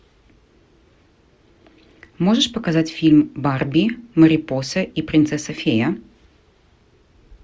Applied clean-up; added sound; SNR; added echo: none; none; none; none.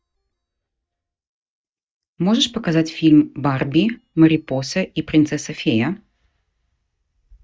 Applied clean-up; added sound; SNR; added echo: neural mask model DeepFilterNet 3.